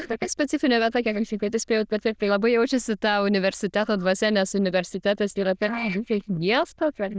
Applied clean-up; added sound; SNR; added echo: neural diffusion model UNIVERSE++.